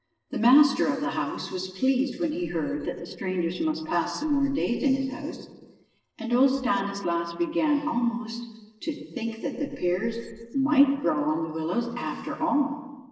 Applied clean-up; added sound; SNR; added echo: neural separator model SepFormer DNS4.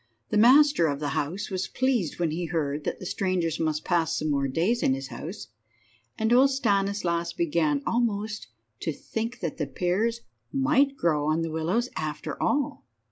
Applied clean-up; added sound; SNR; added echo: none; none; none; none.